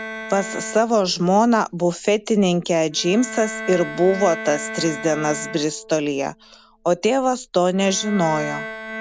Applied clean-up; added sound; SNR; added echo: none; Bowed string instrument; 13 dB; none.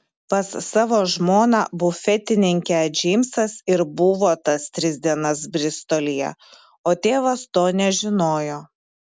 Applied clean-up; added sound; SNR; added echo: none; none; none; none.